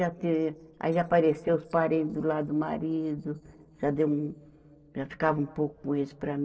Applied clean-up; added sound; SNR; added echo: neural separator model SepFormer DNS4.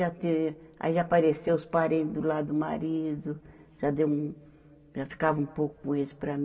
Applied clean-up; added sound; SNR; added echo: none; Chime; 18 dB; reverberation time 1.9 s.